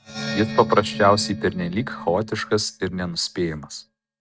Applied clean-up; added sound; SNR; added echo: neural mask model RNNoise.